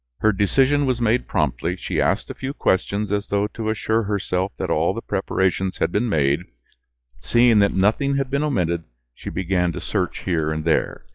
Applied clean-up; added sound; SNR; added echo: classical method log-MMSE.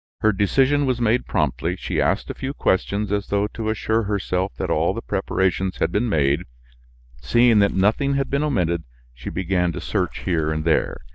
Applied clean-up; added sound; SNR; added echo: neural mask model DeepFilterNet 3.